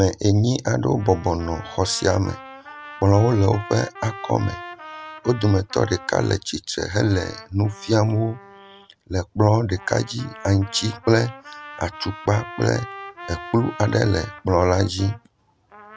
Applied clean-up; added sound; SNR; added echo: none; Trumpet; 18 dB; none.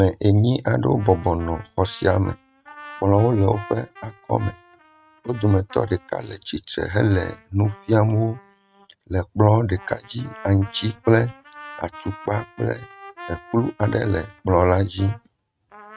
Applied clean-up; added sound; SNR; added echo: neural mask model RNNoise.